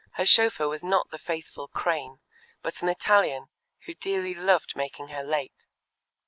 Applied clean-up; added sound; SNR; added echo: neural mask model Resemble Enhance denoiser.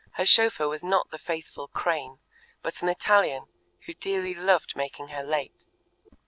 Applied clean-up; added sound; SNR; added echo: neural separator model SepFormer DNS4.